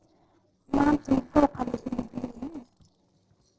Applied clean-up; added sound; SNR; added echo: neural separator model SepFormer DNS4.